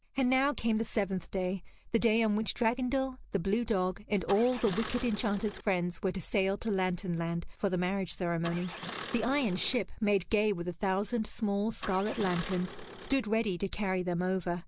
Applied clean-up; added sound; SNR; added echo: none; Engine starting; 13 dB; none.